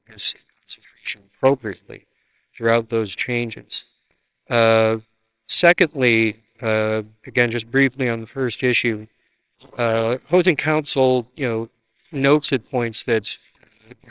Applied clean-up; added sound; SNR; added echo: neural separator model SepFormer WHAMR!.